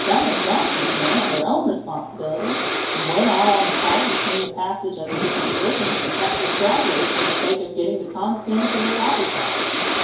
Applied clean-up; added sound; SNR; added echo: none; Breathing; 0 dB; reverberation time 2.4 s.